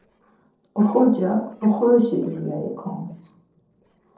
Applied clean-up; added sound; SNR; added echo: neural separator model SepFormer DNS4.